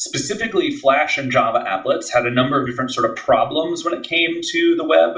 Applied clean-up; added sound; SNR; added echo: none; none; none; reverberation time 0.4 s.